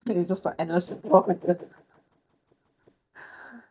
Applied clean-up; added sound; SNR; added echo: neural mask model DeepFilterNet 3.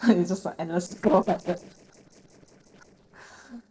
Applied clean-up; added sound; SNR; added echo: neural separator model SepFormer DNS4.